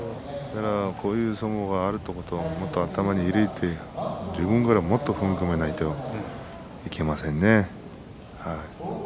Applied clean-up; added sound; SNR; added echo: none; none; none; none.